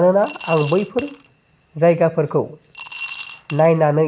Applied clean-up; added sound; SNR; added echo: none; Coin (dropping) / Glass; 16 dB; none.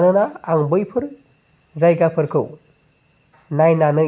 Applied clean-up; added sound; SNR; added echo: none; none; none; none.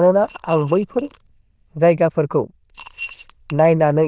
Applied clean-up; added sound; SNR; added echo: neural diffusion model UNIVERSE++.